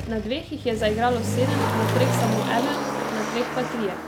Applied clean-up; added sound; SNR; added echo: none; Motor vehicle (road); 0 dB; none.